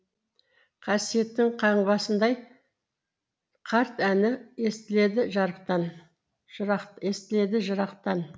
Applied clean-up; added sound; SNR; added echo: none; none; none; none.